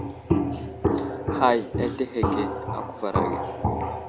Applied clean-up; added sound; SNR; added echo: none; Walk, footsteps; -3 dB; none.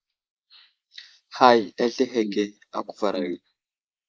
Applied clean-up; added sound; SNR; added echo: neural mask model Resemble Enhance denoiser.